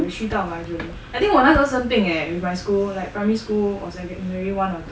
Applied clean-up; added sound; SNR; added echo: none; none; none; none.